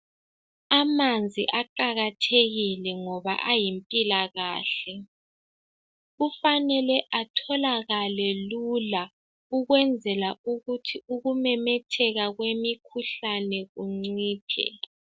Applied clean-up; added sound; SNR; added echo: none; none; none; none.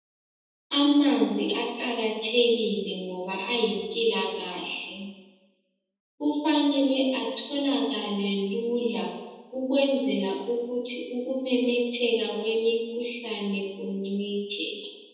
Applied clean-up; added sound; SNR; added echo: none; none; none; reverberation time 1.1 s.